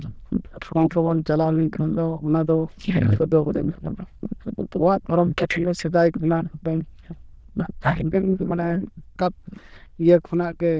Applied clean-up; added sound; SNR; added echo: neural diffusion model UNIVERSE++.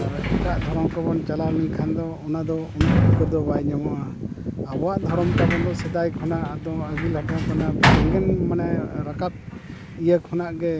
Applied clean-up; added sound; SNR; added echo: none; Sliding door; 2 dB; none.